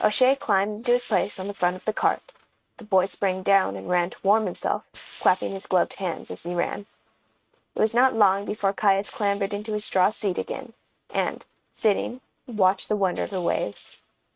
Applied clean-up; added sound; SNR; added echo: neural mask model RNNoise.